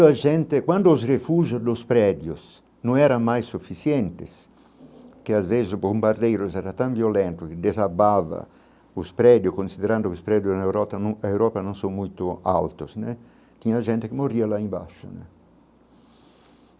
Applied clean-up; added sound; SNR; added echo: none; none; none; none.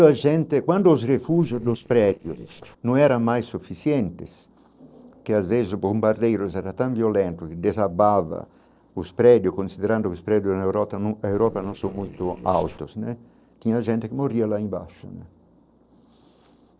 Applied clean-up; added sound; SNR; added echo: neural separator model SepFormer DNS4.